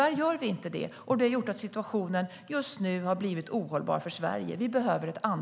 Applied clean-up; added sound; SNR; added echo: none; none; none; none.